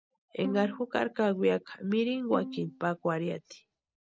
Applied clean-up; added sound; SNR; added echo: neural mask model RNNoise.